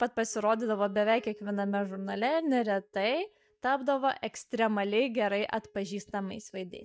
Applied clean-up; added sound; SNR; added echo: neural mask model DeepFilterNet 3.